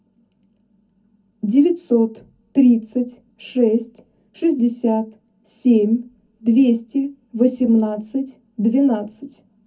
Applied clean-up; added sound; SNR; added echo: none; none; none; reverberation time 0.4 s.